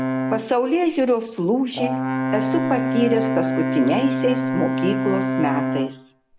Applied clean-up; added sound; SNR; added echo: none; Brass instrument; 1 dB; none.